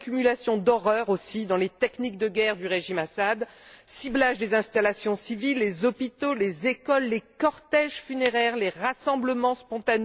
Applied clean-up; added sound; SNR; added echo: none; Coin (dropping); 9 dB; none.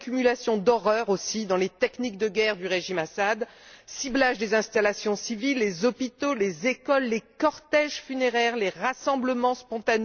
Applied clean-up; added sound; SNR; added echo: none; none; none; none.